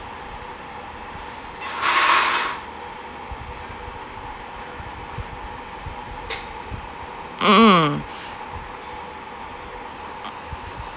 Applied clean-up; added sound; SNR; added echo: none; none; none; none.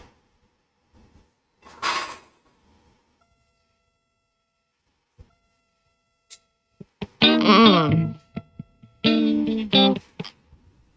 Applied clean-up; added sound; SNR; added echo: neural mask model RNNoise.